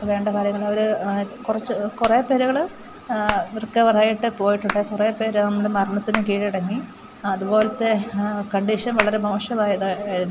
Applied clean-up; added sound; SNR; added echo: none; Hands; 14 dB; none.